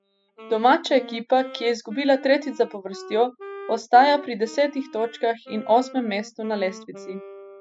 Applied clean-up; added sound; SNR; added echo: classical method spectral subtraction.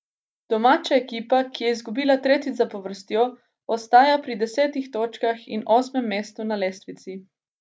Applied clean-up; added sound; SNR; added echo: none; none; none; none.